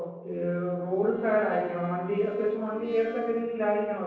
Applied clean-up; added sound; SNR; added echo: neural separator model SepFormer DNS4.